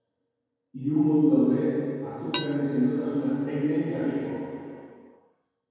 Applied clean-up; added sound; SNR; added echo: none; Dishes, pots, and pans; 15 dB; reverberation time 2.2 s.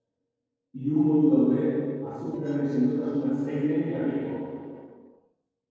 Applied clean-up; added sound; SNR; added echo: neural separator model SepFormer DNS4.